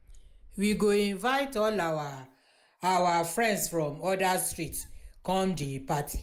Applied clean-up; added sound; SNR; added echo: neural mask model Resemble Enhance denoiser.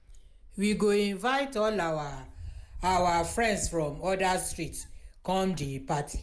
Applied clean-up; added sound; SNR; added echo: none; Wind; 15 dB; none.